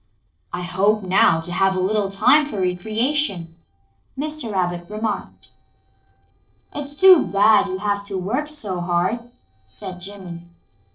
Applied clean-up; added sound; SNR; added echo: neural separator model SepFormer DNS4.